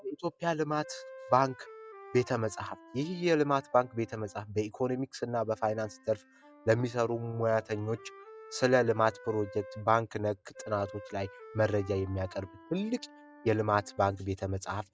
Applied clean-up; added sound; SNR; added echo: classical method log-MMSE.